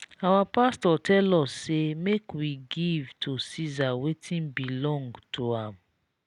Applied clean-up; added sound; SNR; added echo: none; none; none; none.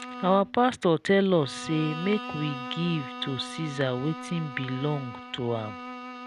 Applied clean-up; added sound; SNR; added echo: none; Bowed string instrument; 12 dB; none.